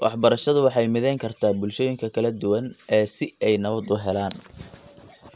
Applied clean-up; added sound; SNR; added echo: none; none; none; none.